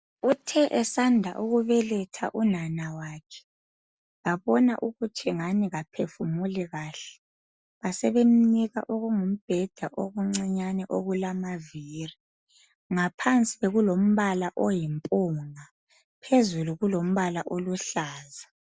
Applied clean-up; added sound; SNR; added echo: none; none; none; none.